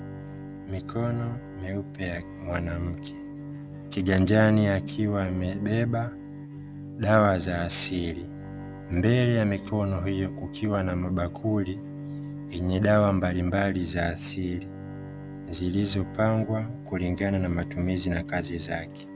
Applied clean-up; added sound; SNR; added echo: none; Bowed string instrument; 11 dB; none.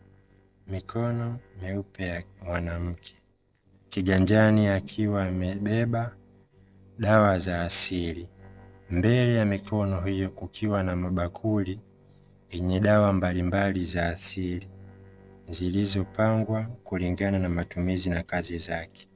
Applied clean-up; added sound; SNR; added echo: neural separator model SepFormer DNS4.